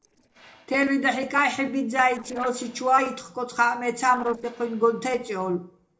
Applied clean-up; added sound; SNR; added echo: neural separator model SepFormer DNS4.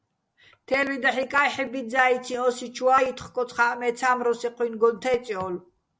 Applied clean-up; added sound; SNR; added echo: none; none; none; none.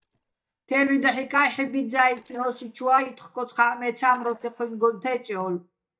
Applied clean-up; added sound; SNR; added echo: neural mask model DeepFilterNet 3.